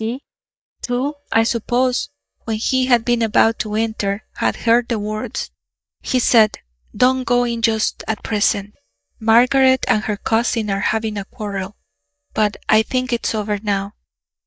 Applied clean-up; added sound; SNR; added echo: neural mask model DeepFilterNet 3.